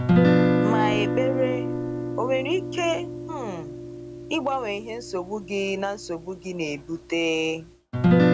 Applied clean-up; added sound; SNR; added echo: none; Guitar; -4 dB; none.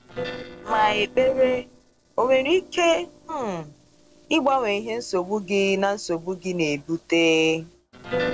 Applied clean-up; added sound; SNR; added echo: neural separator model SepFormer DNS4.